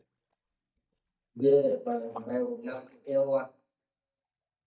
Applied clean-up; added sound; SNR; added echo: neural mask model DeepFilterNet 3.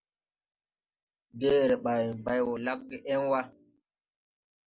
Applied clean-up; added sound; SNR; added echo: none; none; none; none.